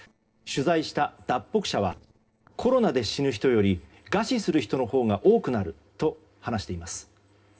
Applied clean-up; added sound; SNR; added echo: neural separator model SepFormer DNS4.